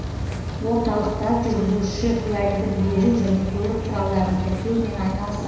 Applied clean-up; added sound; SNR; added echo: none; Rain; 4 dB; reverberation time 1.0 s.